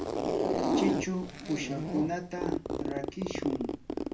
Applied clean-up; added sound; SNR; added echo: none; Zipper (clothing); -4 dB; reverberation time 0.3 s.